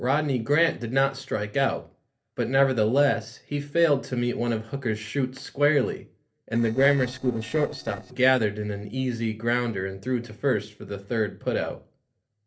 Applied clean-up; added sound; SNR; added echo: neural separator model SepFormer DNS4.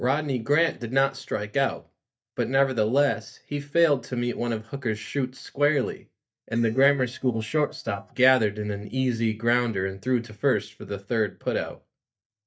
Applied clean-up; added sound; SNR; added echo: neural mask model DeepFilterNet 3.